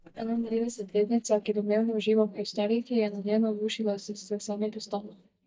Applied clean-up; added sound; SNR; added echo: neural mask model DeepFilterNet 3.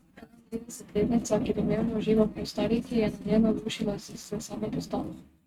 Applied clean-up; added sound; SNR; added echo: neural mask model RNNoise.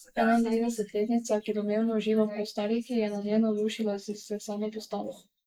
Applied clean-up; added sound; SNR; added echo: neural mask model Resemble Enhance denoiser.